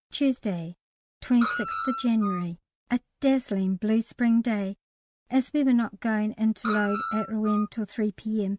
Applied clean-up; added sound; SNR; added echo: neural mask model RNNoise.